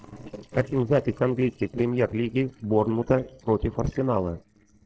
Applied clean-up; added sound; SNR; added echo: neural separator model SepFormer DNS4.